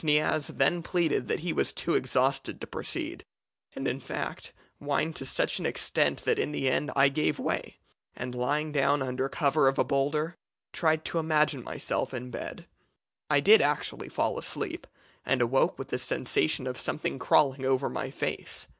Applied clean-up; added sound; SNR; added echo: none; none; none; none.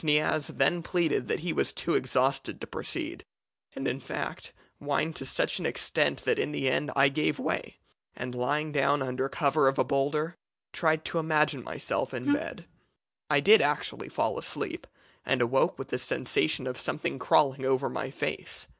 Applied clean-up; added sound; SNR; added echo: none; Wind instrument, woodwind instrument; 2 dB; none.